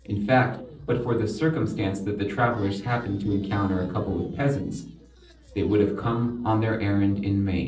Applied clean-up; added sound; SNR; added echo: neural separator model SepFormer DNS4.